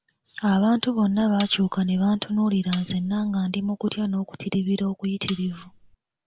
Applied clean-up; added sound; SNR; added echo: none; Cutlery, silverware; 17 dB; none.